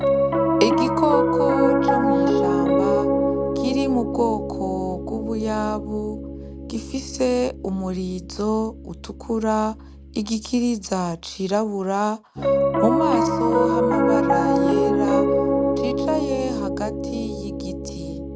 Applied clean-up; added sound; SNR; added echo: none; Piano; -4 dB; none.